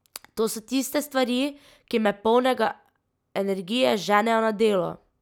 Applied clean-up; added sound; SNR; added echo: none; none; none; none.